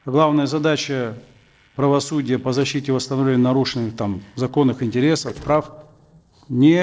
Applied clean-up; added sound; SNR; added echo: neural separator model SepFormer DNS4.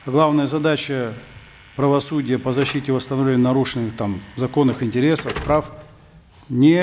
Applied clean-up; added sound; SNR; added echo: none; Slam / Alarm; 18 dB; none.